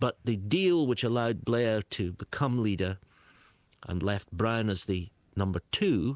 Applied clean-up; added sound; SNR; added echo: none; none; none; none.